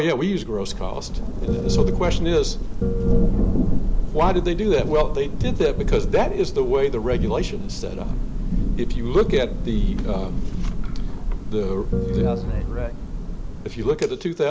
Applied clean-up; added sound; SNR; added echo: none; Piano + Thunder / Rain; -3 dB; none.